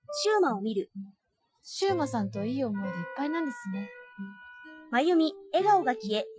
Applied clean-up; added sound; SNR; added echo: classical method Wiener filter.